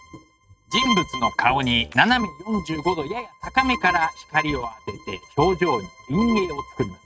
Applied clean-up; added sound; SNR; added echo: neural mask model RNNoise.